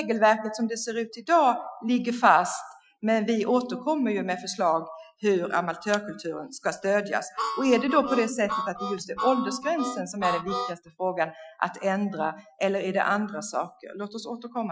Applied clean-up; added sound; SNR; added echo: classical method Wiener filter.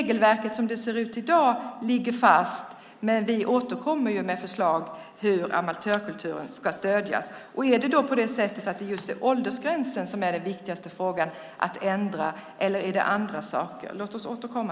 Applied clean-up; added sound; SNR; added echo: none; none; none; none.